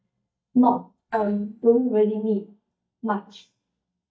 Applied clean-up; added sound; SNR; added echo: neural mask model DeepFilterNet 3.